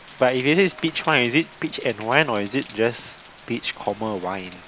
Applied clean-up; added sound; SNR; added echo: none; Rain; 20 dB; none.